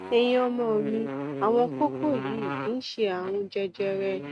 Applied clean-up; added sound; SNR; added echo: neural mask model RNNoise.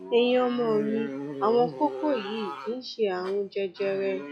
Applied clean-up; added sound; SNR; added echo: classical method log-MMSE.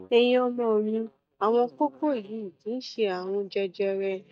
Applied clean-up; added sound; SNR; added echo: neural mask model DeepFilterNet 3.